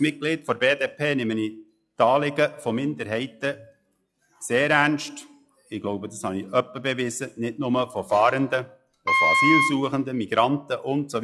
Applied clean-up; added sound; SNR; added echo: classical method log-MMSE.